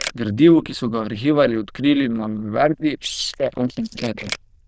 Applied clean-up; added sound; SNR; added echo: neural diffusion model UNIVERSE++.